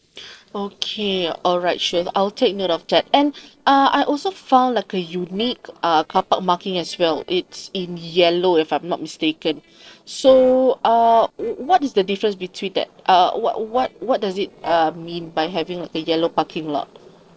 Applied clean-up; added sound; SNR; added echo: neural separator model SepFormer DNS4.